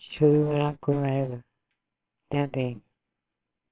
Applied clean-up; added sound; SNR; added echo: neural separator model SepFormer WHAMR!.